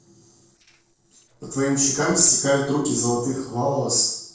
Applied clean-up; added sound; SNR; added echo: neural separator model SepFormer DNS4.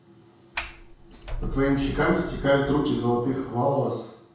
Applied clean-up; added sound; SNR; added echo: none; Sliding door; 13 dB; reverberation time 0.6 s.